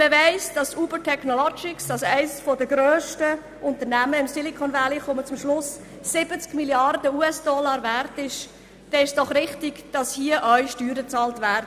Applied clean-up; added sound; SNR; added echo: none; none; none; none.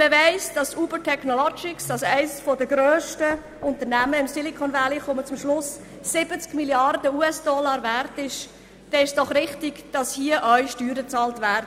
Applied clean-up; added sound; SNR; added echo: none; Knock; 19 dB; none.